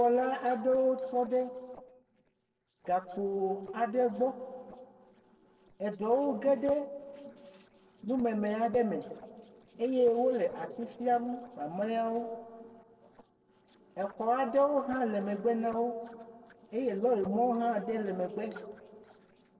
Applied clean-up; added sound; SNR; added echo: neural separator model SepFormer DNS4.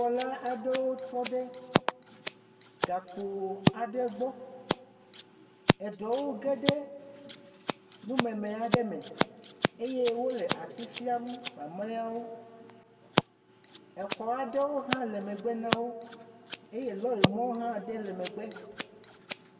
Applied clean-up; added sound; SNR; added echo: none; Scissors; 0 dB; reverberation time 1.7 s.